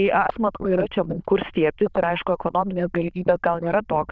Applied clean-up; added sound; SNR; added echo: neural diffusion model UNIVERSE++.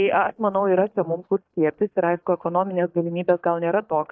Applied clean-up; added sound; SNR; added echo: neural mask model DeepFilterNet 3.